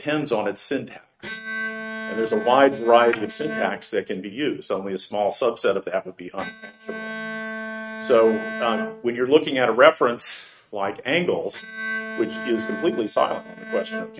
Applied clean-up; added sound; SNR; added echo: neural mask model RNNoise.